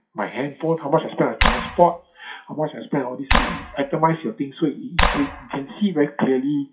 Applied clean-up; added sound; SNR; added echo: classical method WPE with log-MMSE.